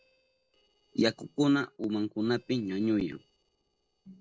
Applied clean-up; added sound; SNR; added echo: neural separator model SepFormer DNS4.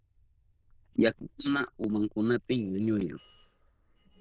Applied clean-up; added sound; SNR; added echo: neural diffusion model UNIVERSE++.